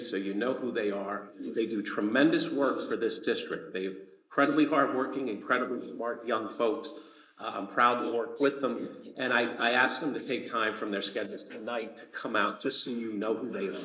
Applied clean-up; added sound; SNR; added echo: neural mask model Resemble Enhance denoiser.